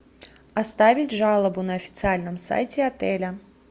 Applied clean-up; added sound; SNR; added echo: none; none; none; none.